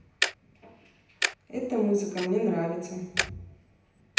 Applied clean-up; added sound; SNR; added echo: none; Tick-tock; 3 dB; reverberation time 0.9 s.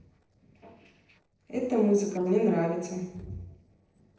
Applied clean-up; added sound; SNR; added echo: neural separator model SepFormer DNS4.